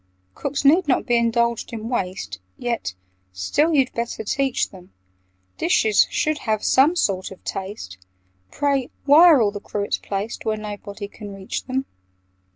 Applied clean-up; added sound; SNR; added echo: none; none; none; none.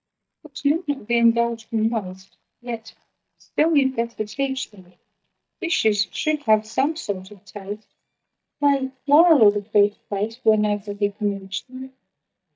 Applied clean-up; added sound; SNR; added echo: neural mask model DeepFilterNet 3.